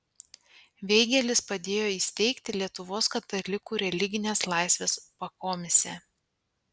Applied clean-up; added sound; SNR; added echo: none; none; none; none.